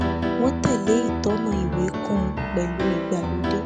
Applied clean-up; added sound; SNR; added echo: none; Piano; 0 dB; none.